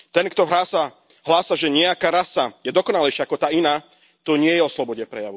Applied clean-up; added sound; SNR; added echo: none; none; none; none.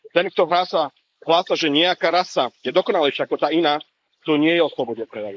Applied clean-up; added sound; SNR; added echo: neural mask model Resemble Enhance denoiser.